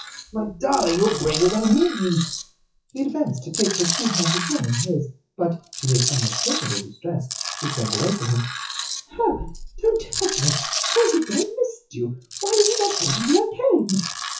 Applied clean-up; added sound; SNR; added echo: classical method WPE with log-MMSE.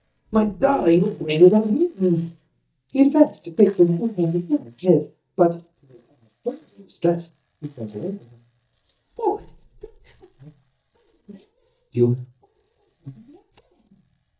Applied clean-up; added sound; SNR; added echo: neural mask model DeepFilterNet 3.